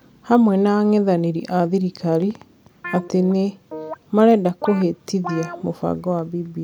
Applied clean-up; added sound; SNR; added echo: none; Guitar; 15 dB; none.